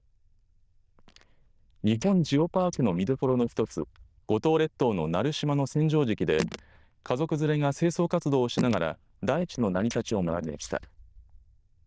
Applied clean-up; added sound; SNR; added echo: neural diffusion model UNIVERSE++.